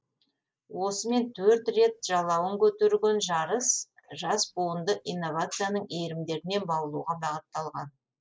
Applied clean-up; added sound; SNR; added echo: neural mask model Resemble Enhance denoiser.